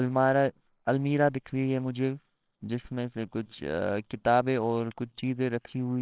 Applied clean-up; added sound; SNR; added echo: neural separator model SepFormer WHAMR!.